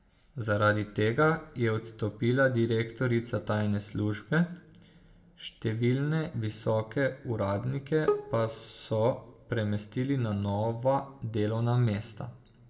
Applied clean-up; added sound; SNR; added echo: none; Bowed string instrument; 6 dB; reverberation time 0.8 s.